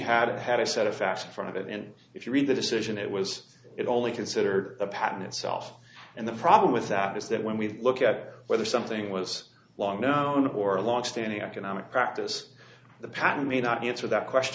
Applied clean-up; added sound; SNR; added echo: none; none; none; none.